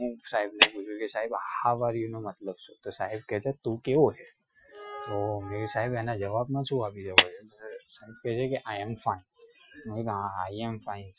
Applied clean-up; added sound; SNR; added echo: classical method Wiener filter.